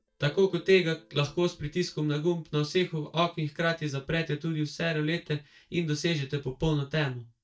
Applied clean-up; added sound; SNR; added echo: neural mask model DeepFilterNet 3.